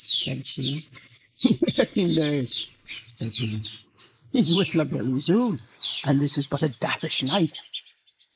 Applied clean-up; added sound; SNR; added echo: neural mask model Resemble Enhance denoiser.